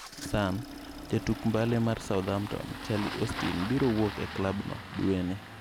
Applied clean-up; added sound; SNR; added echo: none; Engine starting; 10 dB; none.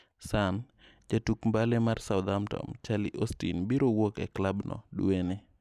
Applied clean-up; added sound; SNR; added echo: none; none; none; none.